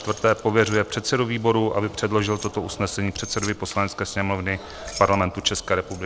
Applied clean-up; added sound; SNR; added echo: none; Keys jangling; 19 dB; none.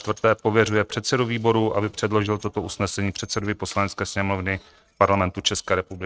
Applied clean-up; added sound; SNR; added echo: neural mask model RNNoise.